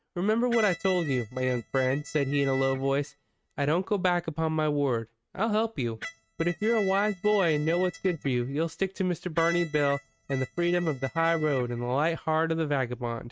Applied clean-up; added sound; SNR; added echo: neural mask model RNNoise.